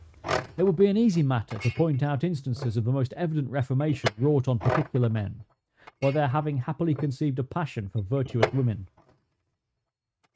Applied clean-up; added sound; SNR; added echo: neural mask model RNNoise.